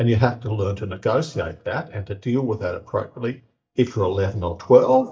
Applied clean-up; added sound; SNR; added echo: neural mask model DeepFilterNet 3.